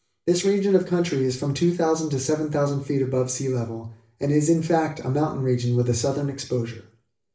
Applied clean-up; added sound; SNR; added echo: none; none; none; reverberation time 0.4 s.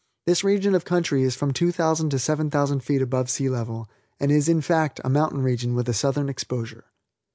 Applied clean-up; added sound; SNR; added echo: none; none; none; none.